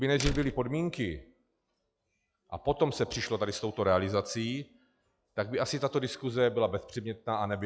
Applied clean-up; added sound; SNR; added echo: classical method log-MMSE.